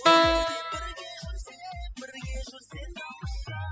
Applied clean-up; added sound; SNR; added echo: classical method spectral subtraction.